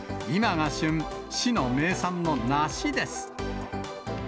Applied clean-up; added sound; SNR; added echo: none; none; none; none.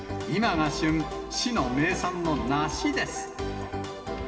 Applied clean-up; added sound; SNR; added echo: none; none; none; reverberation time 1.9 s.